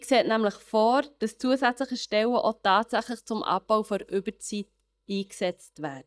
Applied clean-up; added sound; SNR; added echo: neural mask model DeepFilterNet 3.